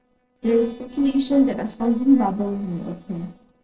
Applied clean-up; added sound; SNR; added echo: neural separator model SepFormer DNS4.